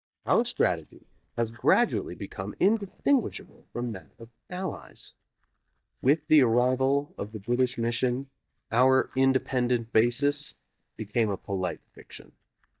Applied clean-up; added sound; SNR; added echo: neural mask model DeepFilterNet 3.